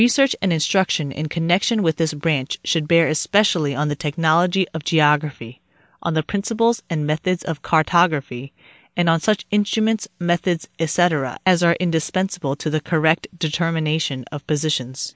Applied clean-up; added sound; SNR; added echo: none; none; none; none.